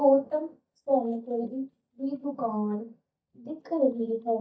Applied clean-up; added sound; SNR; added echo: neural mask model DeepFilterNet 3.